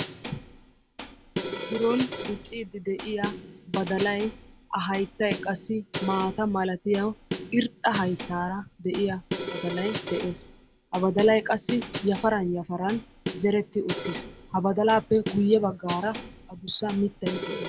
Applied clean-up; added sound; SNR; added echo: none; Snare drum; 7 dB; none.